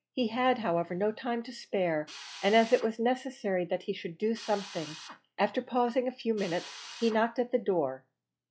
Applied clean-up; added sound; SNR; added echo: classical method log-MMSE.